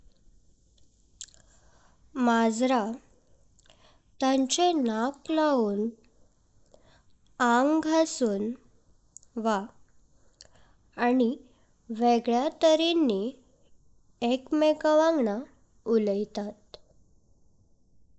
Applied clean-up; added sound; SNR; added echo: neural mask model Resemble Enhance denoiser.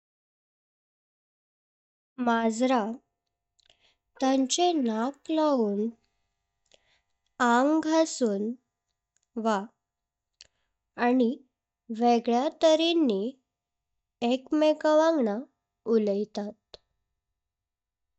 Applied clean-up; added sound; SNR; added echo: neural mask model DeepFilterNet 3.